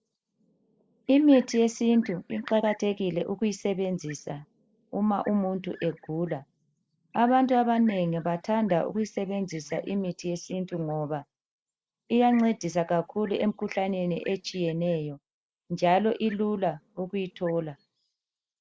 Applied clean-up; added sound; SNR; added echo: neural mask model Resemble Enhance denoiser.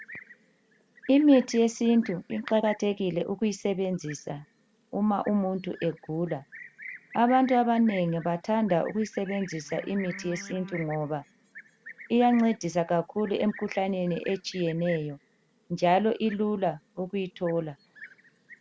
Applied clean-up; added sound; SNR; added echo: none; Livestock, farm animals, working animals; 20 dB; none.